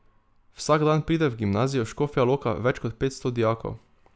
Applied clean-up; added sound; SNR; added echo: none; none; none; none.